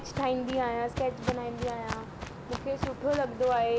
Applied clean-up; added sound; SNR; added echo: none; Walk, footsteps; 8 dB; none.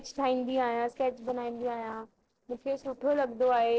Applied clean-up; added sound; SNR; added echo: neural separator model SepFormer DNS4.